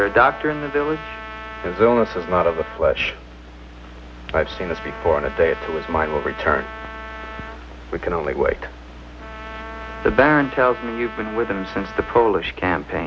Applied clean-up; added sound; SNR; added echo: none; Trumpet; 14 dB; none.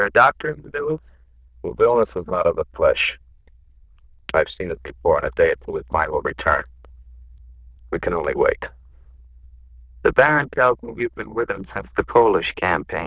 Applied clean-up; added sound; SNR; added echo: neural diffusion model UNIVERSE++.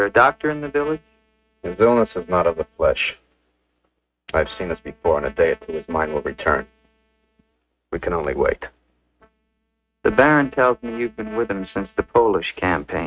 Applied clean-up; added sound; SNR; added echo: neural mask model RNNoise.